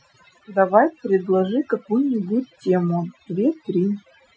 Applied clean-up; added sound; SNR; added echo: classical method Wiener filter.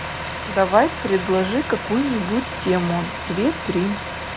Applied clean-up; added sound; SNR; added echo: none; Truck; 7 dB; none.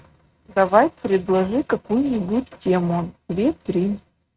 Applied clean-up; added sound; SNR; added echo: neural mask model RNNoise.